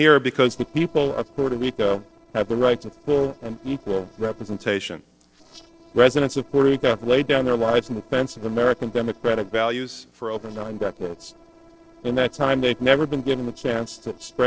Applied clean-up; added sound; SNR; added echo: neural separator model SepFormer DNS4.